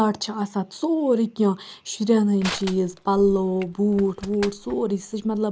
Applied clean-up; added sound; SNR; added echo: none; Crushing; 16 dB; none.